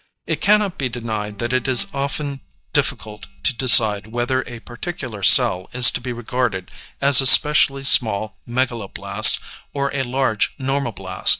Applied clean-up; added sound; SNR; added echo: neural mask model DeepFilterNet 3.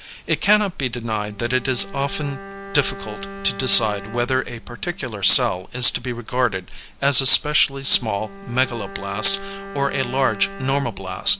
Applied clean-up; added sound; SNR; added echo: none; Bowed string instrument; 14 dB; none.